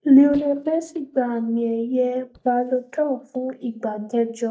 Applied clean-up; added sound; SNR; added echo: neural mask model DeepFilterNet 3.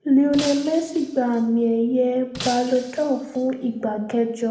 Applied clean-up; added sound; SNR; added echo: none; Shatter; 16 dB; reverberation time 0.7 s.